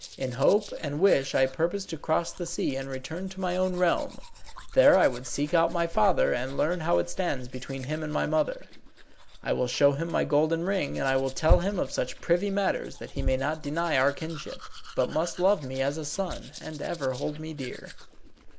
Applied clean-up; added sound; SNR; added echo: none; Domestic sounds, home sounds; 12 dB; none.